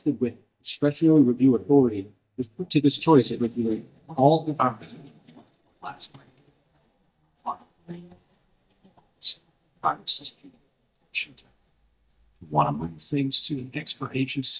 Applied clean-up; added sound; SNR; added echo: neural mask model DeepFilterNet 3.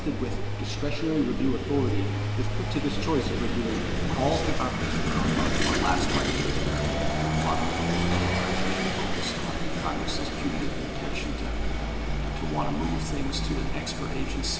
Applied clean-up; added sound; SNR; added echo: none; Engine / Vehicle; -5 dB; reverberation time 2.9 s.